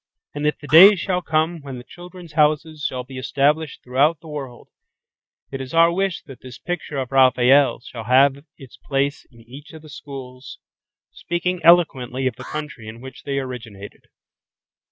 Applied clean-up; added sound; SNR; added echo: neural mask model RNNoise.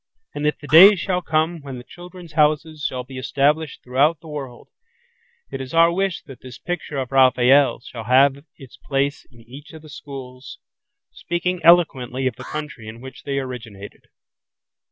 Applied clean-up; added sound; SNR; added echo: none; Alarm; 18 dB; none.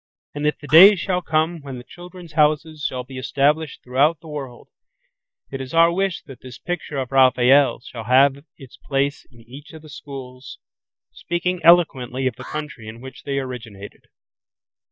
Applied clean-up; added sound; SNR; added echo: neural mask model DeepFilterNet 3.